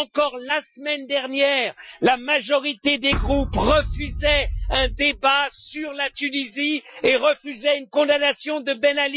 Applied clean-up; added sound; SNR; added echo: classical method Wiener filter.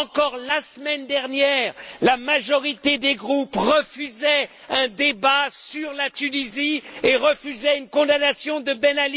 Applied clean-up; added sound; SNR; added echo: none; none; none; none.